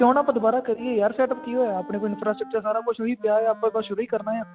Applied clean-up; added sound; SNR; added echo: none; Wind instrument, woodwind instrument; 19 dB; none.